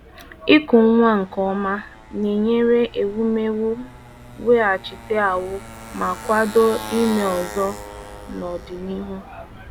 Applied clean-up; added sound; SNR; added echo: none; Motorcycle; 16 dB; none.